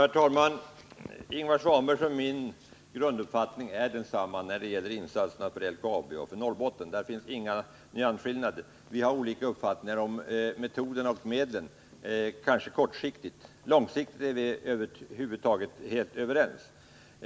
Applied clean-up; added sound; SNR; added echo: none; none; none; none.